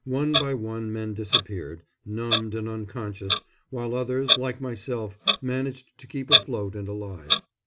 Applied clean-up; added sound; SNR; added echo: none; Clock; -1 dB; none.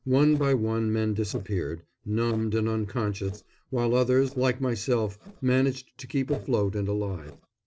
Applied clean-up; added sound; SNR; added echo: neural separator model SepFormer DNS4.